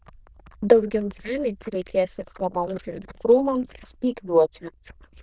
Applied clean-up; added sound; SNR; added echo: neural diffusion model UNIVERSE++.